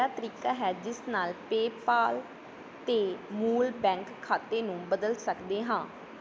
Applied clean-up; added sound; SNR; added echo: none; none; none; none.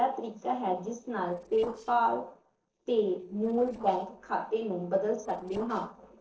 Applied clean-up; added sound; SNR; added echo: neural separator model SepFormer DNS4.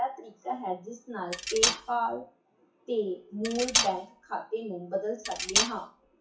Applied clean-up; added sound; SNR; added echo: classical method WPE with log-MMSE.